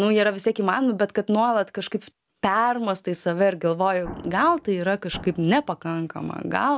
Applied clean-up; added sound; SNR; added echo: none; Explosion; 18 dB; none.